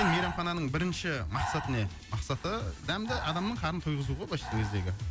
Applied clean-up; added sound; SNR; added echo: none; Breathing; 8 dB; none.